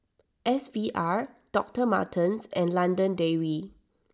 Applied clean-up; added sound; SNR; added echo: none; none; none; none.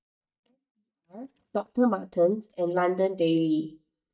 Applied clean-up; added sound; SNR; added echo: neural mask model DeepFilterNet 3.